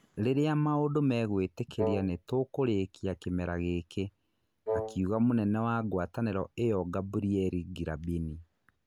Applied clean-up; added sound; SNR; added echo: none; Wind instrument, woodwind instrument; 4 dB; none.